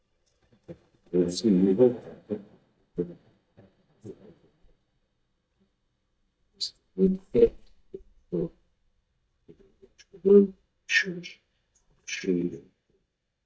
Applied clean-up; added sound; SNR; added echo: neural mask model DeepFilterNet 3.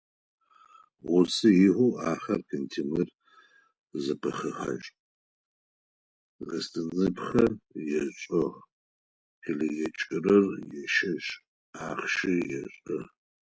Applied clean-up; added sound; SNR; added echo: none; none; none; none.